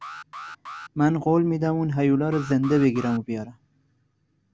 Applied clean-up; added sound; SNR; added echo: none; Alarm; 17 dB; none.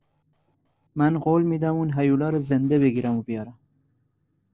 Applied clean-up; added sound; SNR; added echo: neural separator model SepFormer DNS4.